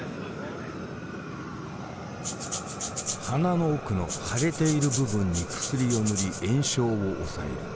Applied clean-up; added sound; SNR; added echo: none; Rattle (instrument) + Fire; 6 dB; none.